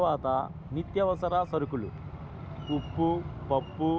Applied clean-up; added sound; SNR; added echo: none; none; none; none.